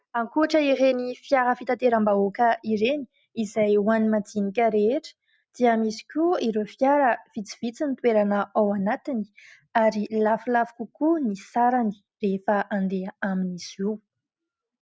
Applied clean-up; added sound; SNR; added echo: none; none; none; none.